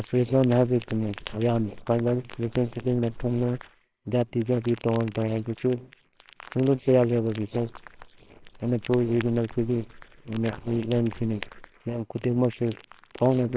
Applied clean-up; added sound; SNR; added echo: neural separator model SepFormer WHAMR!.